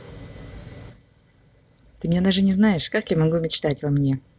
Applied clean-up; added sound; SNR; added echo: none; none; none; none.